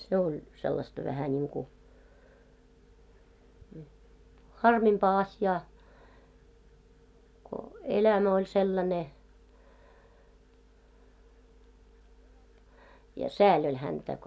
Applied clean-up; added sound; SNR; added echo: none; none; none; none.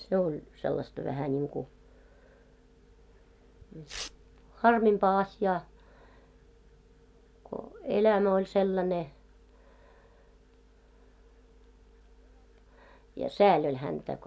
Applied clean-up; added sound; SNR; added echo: none; Tearing; 16 dB; none.